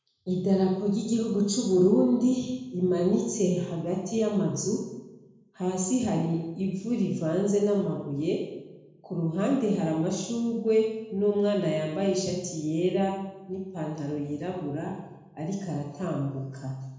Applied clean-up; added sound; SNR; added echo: none; none; none; reverberation time 0.9 s.